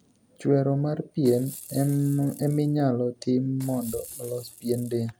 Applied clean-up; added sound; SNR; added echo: none; Rattle / Rattle (instrument); 18 dB; none.